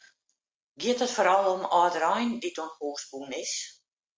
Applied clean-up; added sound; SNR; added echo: none; none; none; none.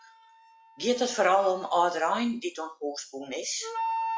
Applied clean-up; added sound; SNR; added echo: classical method log-MMSE.